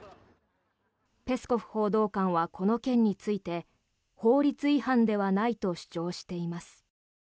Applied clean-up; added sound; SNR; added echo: none; none; none; none.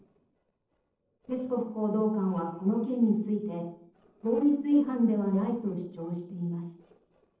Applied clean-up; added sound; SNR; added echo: neural separator model SepFormer DNS4.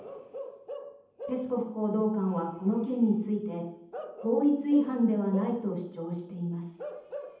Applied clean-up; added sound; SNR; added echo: none; Bark / Livestock, farm animals, working animals; 15 dB; reverberation time 0.8 s.